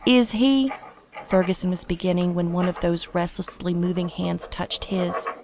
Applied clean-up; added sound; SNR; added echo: none; Writing; 15 dB; none.